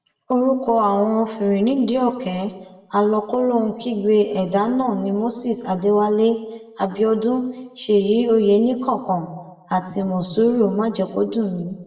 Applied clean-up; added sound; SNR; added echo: none; none; none; reverberation time 0.8 s.